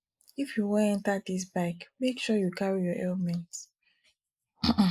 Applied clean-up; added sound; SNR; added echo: neural mask model Resemble Enhance denoiser.